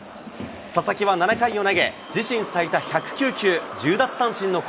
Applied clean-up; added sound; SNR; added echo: none; none; none; none.